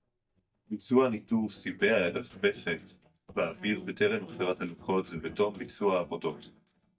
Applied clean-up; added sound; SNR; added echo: neural mask model DeepFilterNet 3.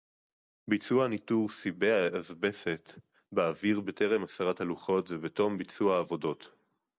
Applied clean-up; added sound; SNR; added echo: none; none; none; none.